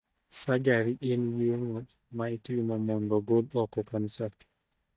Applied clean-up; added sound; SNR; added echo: neural mask model DeepFilterNet 3.